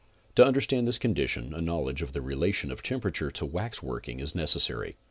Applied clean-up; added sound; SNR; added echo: none; none; none; none.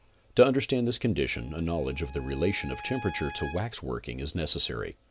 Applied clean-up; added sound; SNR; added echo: none; Bowed string instrument; 14 dB; none.